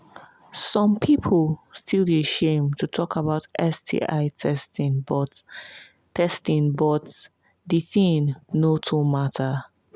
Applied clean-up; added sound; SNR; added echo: none; none; none; none.